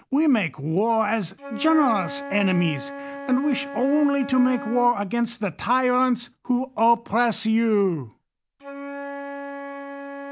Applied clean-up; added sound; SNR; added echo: none; Wind instrument, woodwind instrument; 13 dB; none.